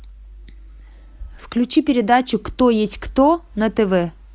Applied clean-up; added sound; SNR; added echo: none; none; none; none.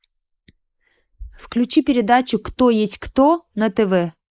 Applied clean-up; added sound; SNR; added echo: neural mask model Resemble Enhance denoiser.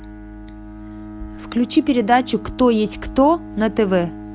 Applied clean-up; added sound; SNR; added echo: none; Bowed string instrument; 15 dB; none.